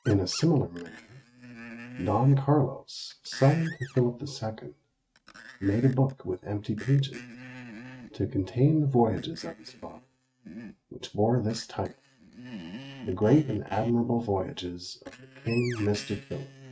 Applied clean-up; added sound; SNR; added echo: neural mask model RNNoise.